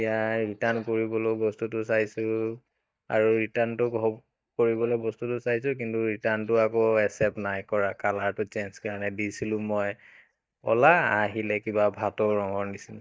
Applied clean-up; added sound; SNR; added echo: neural mask model DeepFilterNet 3.